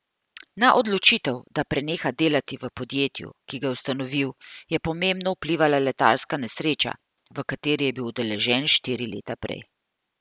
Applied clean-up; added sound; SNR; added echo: none; none; none; none.